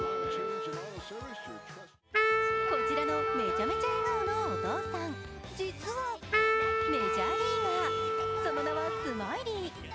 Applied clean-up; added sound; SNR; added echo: none; Wind instrument, woodwind instrument; -5 dB; none.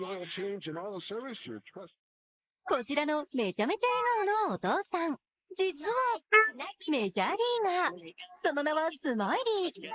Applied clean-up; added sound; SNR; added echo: neural mask model Resemble Enhance denoiser.